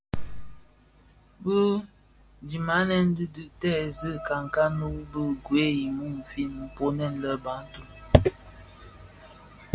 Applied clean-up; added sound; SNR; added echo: none; none; none; none.